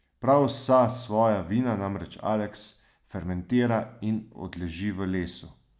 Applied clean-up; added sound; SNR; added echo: none; none; none; none.